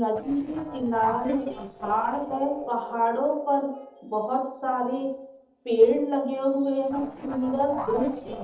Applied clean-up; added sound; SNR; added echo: neural separator model SepFormer DNS4.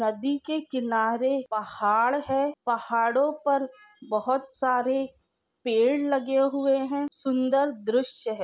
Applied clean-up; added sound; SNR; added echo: none; none; none; none.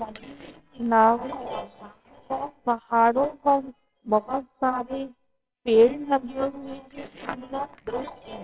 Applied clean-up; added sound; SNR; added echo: neural separator model SepFormer WHAMR!.